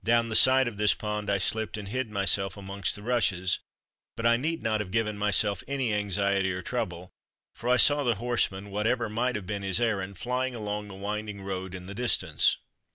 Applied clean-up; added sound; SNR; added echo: none; none; none; none.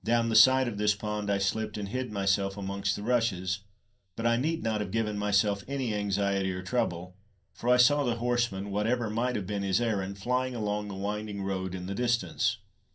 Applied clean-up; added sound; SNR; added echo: none; none; none; reverberation time 0.3 s.